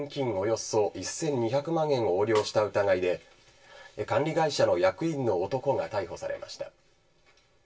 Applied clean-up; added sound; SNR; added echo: none; Snare drum; 15 dB; reverberation time 0.1 s.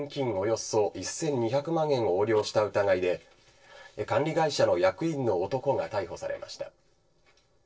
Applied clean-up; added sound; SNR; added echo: neural separator model SepFormer DNS4.